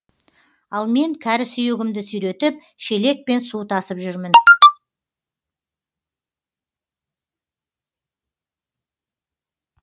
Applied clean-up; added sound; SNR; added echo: none; none; none; none.